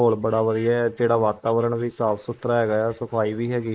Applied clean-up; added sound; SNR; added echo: neural mask model Resemble Enhance denoiser.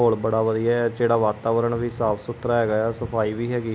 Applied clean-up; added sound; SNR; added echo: none; none; none; none.